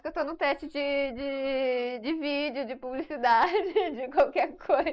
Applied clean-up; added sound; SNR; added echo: neural mask model Resemble Enhance denoiser.